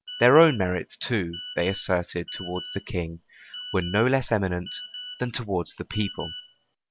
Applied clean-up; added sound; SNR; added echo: none; Telephone; 15 dB; none.